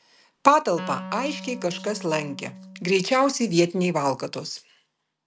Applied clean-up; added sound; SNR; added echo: none; Wind instrument, woodwind instrument; 14 dB; none.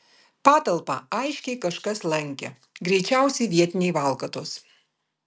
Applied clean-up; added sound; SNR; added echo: none; none; none; none.